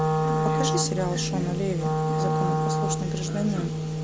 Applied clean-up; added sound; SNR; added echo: none; Wind instrument, woodwind instrument; -4 dB; none.